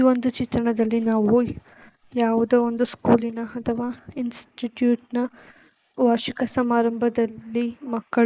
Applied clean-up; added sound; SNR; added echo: neural mask model Resemble Enhance denoiser.